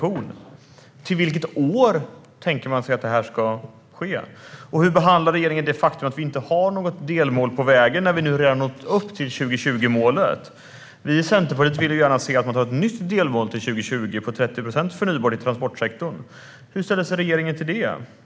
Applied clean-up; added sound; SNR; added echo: none; none; none; none.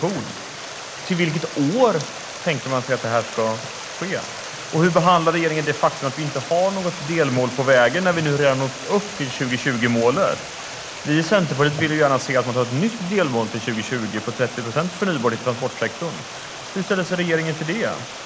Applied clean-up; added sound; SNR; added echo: none; Stream; 12 dB; none.